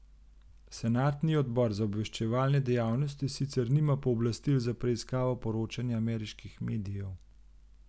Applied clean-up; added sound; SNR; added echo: none; none; none; none.